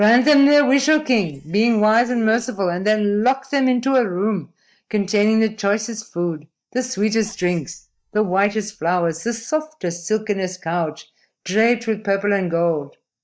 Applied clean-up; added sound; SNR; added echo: neural mask model DeepFilterNet 3.